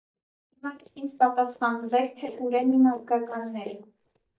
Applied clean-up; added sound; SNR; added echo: neural mask model DeepFilterNet 3.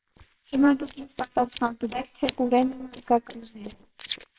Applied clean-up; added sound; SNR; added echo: neural separator model SepFormer WHAMR!.